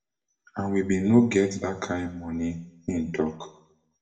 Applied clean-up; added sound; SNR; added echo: none; none; none; reverberation time 0.6 s.